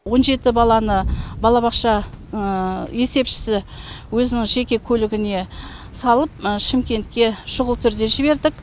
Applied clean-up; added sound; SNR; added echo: none; none; none; none.